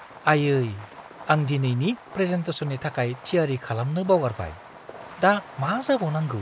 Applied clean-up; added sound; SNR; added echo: none; Fireworks; 18 dB; none.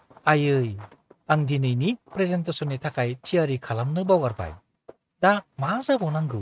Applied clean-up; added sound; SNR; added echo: neural mask model RNNoise.